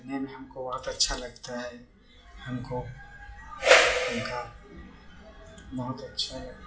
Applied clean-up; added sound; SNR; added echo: classical method WPE with log-MMSE.